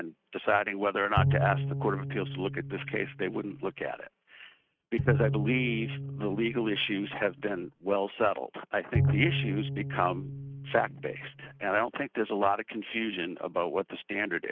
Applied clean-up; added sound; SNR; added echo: neural mask model RNNoise.